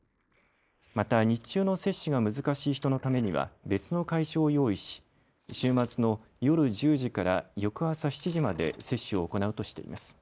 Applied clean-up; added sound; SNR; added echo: neural mask model Resemble Enhance denoiser.